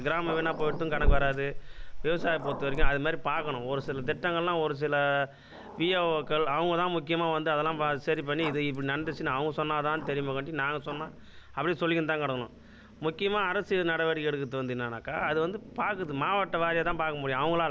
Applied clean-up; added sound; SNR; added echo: none; Growling; 5 dB; none.